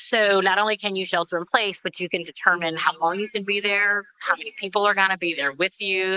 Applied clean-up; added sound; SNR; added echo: neural mask model Resemble Enhance denoiser.